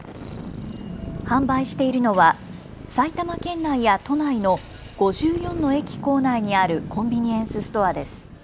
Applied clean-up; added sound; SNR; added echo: none; Purr + Boom; 12 dB; none.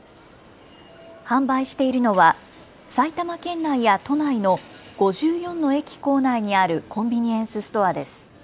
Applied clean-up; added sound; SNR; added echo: none; none; none; none.